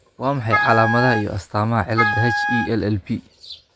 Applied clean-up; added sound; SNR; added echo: none; Wind instrument, woodwind instrument; 2 dB; none.